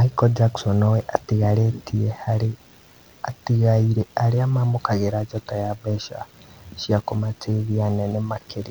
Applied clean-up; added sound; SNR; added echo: none; none; none; none.